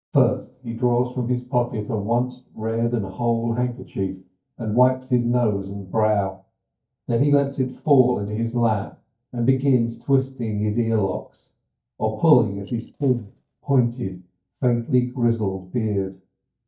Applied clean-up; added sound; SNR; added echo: neural mask model DeepFilterNet 3.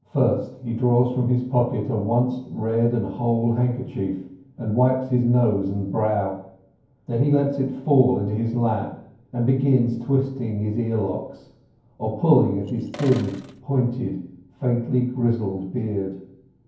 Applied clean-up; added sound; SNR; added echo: none; Sink (filling or washing); 16 dB; reverberation time 0.9 s.